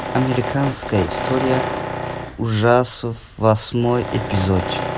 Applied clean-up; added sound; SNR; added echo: none; Tools; 6 dB; none.